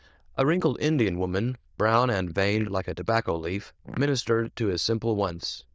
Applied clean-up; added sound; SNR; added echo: neural diffusion model UNIVERSE++.